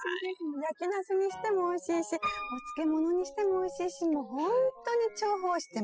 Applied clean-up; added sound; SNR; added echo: classical method spectral subtraction.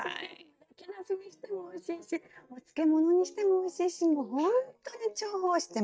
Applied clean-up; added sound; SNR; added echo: neural mask model DeepFilterNet 3.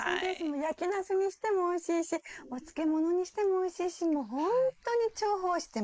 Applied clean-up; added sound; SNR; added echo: neural mask model Resemble Enhance denoiser.